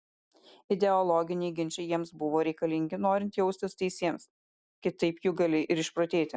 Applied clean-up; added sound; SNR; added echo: none; none; none; none.